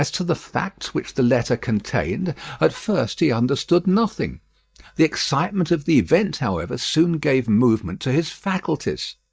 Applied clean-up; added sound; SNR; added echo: neural mask model DeepFilterNet 3.